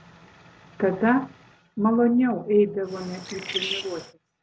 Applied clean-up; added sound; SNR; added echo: none; Bird; 9 dB; none.